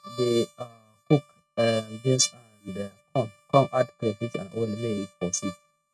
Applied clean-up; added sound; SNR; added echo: neural mask model RNNoise.